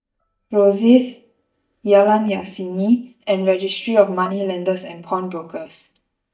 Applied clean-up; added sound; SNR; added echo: neural mask model DeepFilterNet 3.